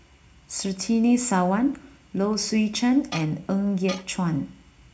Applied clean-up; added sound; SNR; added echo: none; Tools; 17 dB; reverberation time 0.4 s.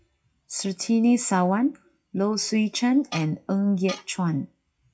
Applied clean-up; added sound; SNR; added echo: classical method WPE with log-MMSE.